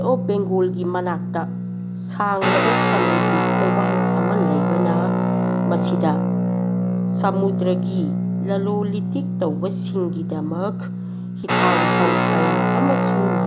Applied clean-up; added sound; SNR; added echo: none; Guitar; -5 dB; none.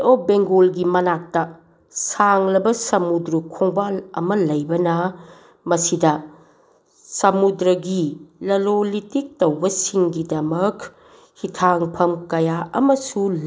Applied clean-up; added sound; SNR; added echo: none; none; none; none.